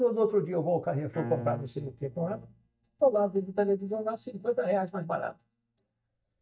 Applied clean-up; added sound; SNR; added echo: neural mask model DeepFilterNet 3.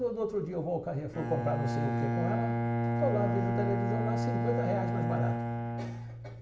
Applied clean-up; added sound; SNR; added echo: none; Bowed string instrument; -3 dB; reverberation time 2.3 s.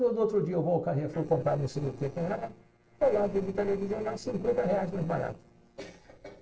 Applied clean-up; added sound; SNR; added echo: neural separator model SepFormer DNS4.